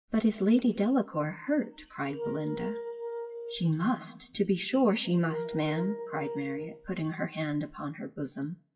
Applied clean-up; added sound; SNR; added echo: classical method WPE with log-MMSE.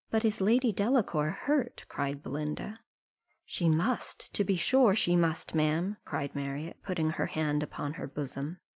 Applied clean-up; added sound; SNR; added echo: none; none; none; none.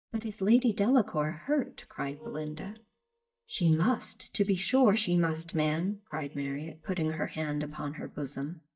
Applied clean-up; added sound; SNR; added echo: neural mask model DeepFilterNet 3.